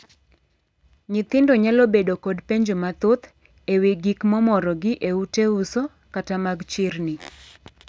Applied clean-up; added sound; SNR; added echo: none; none; none; none.